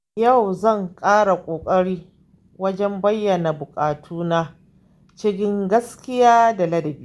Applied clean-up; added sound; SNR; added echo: none; none; none; none.